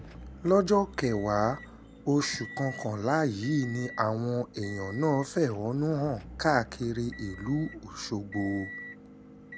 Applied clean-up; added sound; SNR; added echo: none; Motor vehicle (road) / Engine; 15 dB; none.